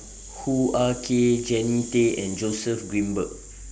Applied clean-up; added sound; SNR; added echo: none; Rattle (instrument); 15 dB; none.